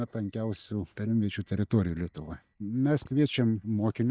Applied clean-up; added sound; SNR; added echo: neural mask model DeepFilterNet 3.